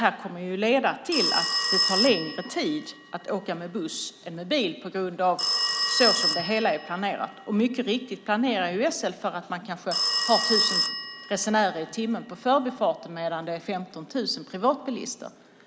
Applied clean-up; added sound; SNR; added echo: none; Telephone; 3 dB; none.